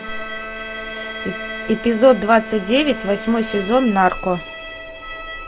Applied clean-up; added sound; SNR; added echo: none; Bowed string instrument + Bowed string instrument; 11 dB; none.